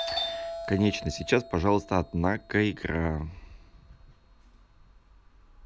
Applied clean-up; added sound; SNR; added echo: none; Doorbell; 11 dB; none.